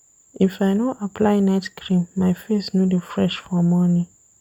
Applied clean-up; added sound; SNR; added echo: none; none; none; none.